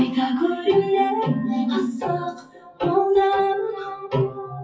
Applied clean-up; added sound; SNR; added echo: classical method WPE with log-MMSE.